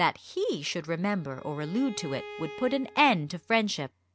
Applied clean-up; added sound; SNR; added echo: none; Bowed string instrument; 17 dB; none.